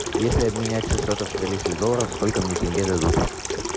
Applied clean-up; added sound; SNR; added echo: none; Sink (filling or washing) / Water tap, faucet; 4 dB; none.